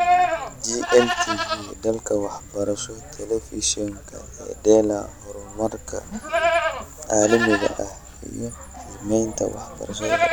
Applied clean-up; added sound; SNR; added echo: none; Livestock, farm animals, working animals; 3 dB; none.